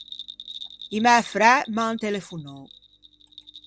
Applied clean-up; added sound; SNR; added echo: none; Bell; 18 dB; none.